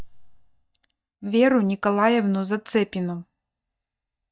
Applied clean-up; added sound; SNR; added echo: neural mask model DeepFilterNet 3.